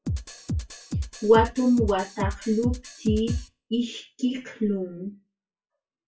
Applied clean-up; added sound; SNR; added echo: classical method WPE with log-MMSE.